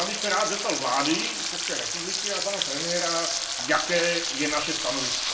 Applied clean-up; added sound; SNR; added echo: none; Frying (food); 0 dB; reverberation time 0.3 s.